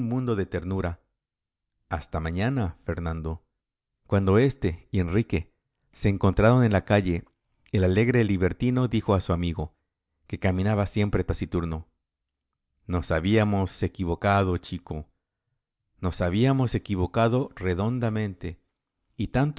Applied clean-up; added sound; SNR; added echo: none; none; none; none.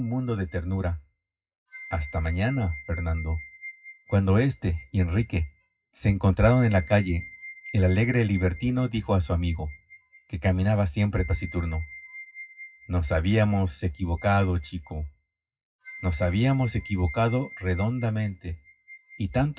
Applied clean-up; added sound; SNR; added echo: classical method WPE with log-MMSE.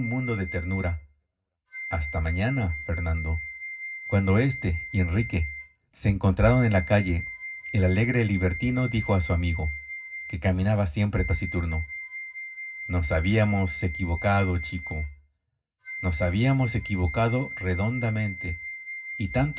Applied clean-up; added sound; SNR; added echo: none; Wind instrument, woodwind instrument; 12 dB; reverberation time 0.4 s.